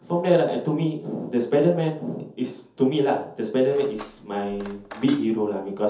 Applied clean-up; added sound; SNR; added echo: none; Cutlery, silverware; 20 dB; reverberation time 0.5 s.